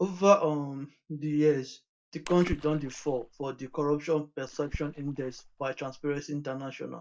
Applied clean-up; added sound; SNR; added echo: neural mask model DeepFilterNet 3.